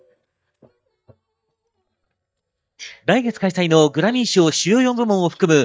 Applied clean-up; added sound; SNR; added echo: neural mask model DeepFilterNet 3.